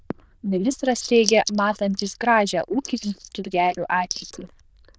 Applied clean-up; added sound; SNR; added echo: neural diffusion model UNIVERSE++.